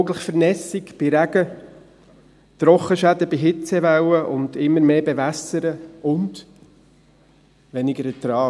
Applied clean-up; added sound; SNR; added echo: none; none; none; none.